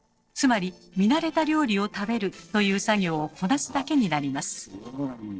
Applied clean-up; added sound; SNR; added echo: neural separator model SepFormer DNS4.